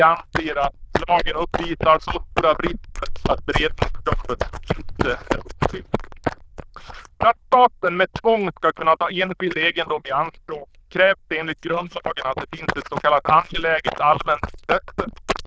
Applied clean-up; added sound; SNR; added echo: neural diffusion model UNIVERSE++.